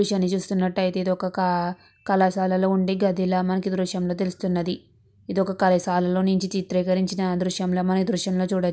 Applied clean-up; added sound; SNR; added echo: none; none; none; none.